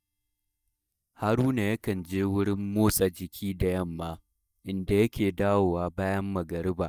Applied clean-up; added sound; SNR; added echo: neural mask model DeepFilterNet 3.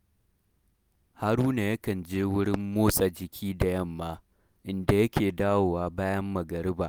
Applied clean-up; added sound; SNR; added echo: none; none; none; none.